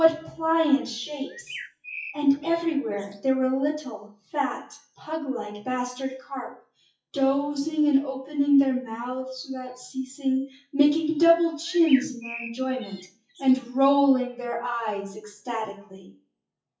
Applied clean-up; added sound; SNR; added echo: classical method WPE with log-MMSE.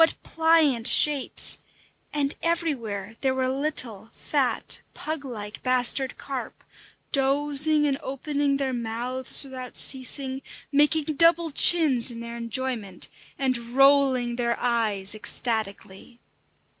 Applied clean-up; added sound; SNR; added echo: none; none; none; none.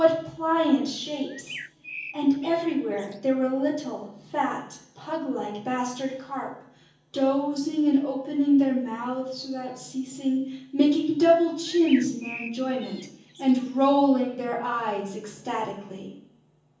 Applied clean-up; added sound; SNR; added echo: none; Bird; 16 dB; reverberation time 0.7 s.